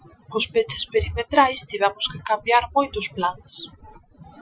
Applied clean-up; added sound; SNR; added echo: classical method Wiener filter.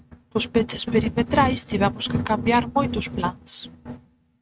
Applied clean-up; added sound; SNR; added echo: neural mask model RNNoise.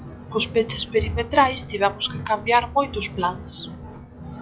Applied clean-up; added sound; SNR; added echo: classical method log-MMSE.